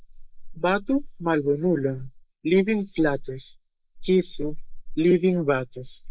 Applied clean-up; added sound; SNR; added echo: neural mask model Resemble Enhance denoiser.